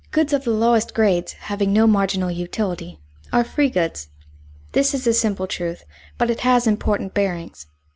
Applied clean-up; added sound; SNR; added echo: none; none; none; none.